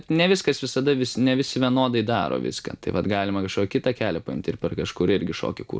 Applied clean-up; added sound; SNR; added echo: none; none; none; none.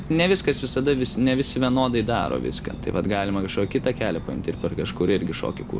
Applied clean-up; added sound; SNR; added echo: none; Insect; 11 dB; none.